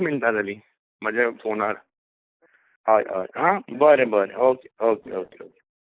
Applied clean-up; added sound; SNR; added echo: neural mask model Resemble Enhance denoiser.